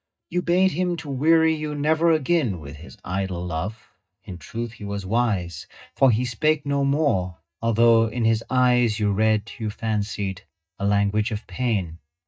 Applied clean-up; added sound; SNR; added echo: neural mask model DeepFilterNet 3.